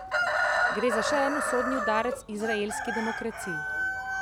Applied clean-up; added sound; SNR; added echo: none; Chicken, rooster; -2 dB; none.